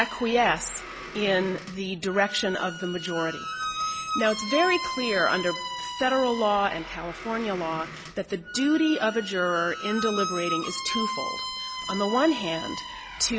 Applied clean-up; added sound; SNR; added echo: none; Squeak; 7 dB; none.